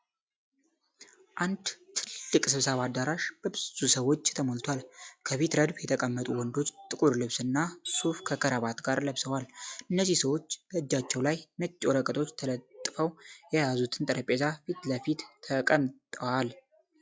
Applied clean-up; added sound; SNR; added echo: classical method log-MMSE.